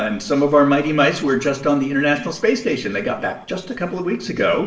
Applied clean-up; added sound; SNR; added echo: neural separator model SepFormer DNS4.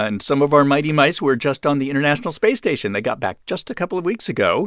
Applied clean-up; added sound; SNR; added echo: none; none; none; none.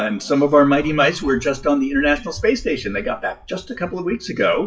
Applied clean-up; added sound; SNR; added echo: classical method WPE with log-MMSE.